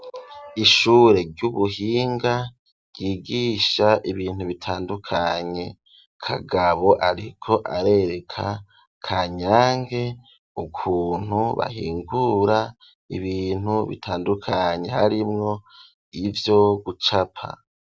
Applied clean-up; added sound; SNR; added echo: none; none; none; none.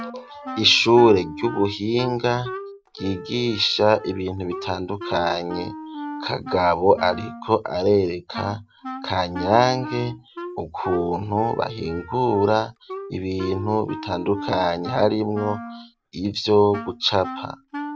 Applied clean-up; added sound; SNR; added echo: none; Wind instrument, woodwind instrument; 13 dB; none.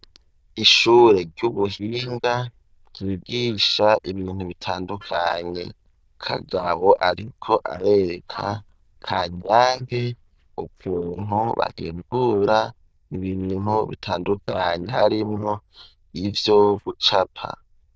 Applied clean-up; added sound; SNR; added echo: neural diffusion model UNIVERSE++.